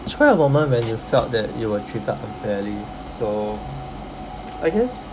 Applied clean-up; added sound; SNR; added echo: none; none; none; none.